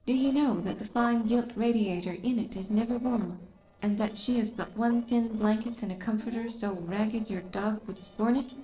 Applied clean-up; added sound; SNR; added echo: neural separator model SepFormer DNS4.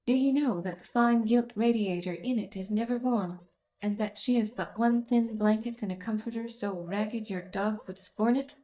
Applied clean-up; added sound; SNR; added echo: neural mask model DeepFilterNet 3.